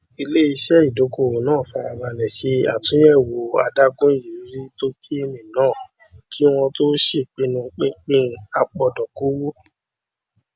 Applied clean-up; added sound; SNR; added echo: none; none; none; none.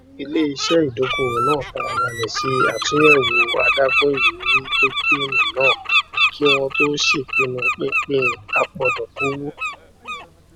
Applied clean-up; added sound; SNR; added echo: none; Bird; -2 dB; none.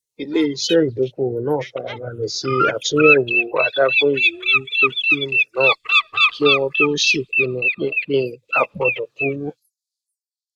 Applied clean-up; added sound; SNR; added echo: neural mask model Resemble Enhance denoiser.